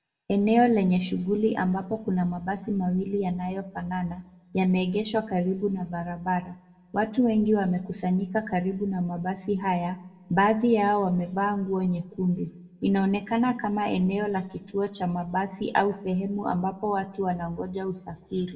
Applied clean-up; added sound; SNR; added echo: none; none; none; reverberation time 0.6 s.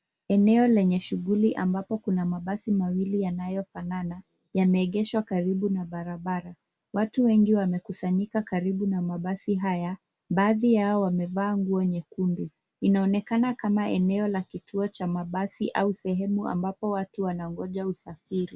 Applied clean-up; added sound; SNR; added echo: none; none; none; none.